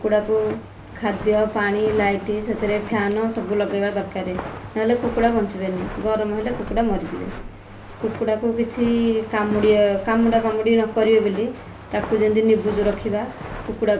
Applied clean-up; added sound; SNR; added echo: none; Walk, footsteps; 13 dB; reverberation time 0.3 s.